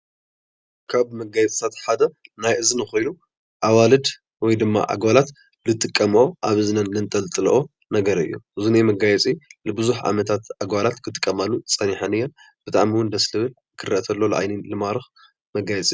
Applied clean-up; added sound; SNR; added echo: none; none; none; none.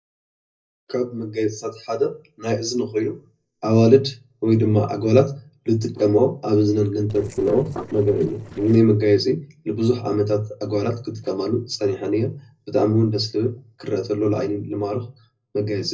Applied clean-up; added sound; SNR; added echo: neural separator model SepFormer DNS4.